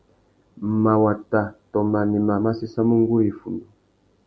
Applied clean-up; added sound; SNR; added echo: none; none; none; none.